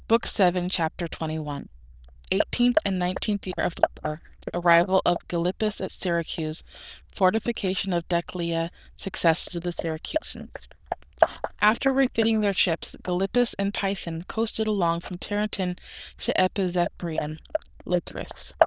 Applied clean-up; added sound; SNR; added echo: neural diffusion model UNIVERSE++.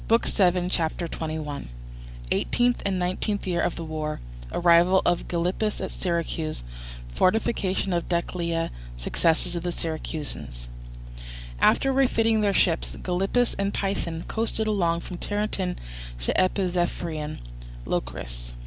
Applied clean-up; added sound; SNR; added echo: none; none; none; none.